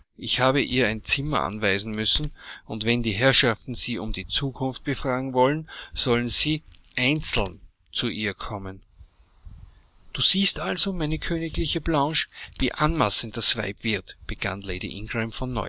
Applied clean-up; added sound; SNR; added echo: none; Crack; 17 dB; none.